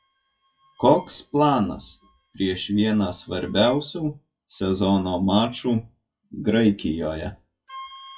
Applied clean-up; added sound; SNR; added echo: classical method WPE with log-MMSE.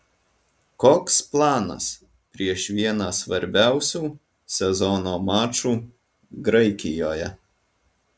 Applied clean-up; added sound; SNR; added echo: none; none; none; none.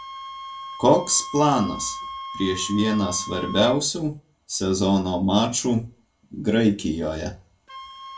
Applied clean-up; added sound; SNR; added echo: none; Wind instrument, woodwind instrument; 14 dB; reverberation time 0.2 s.